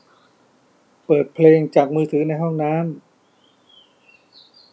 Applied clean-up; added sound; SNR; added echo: none; none; none; none.